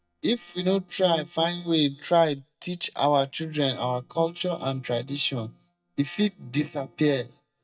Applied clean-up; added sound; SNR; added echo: neural mask model DeepFilterNet 3.